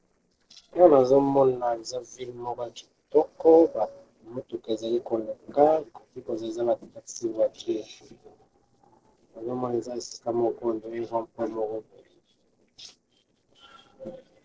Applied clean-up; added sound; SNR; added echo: neural separator model SepFormer DNS4.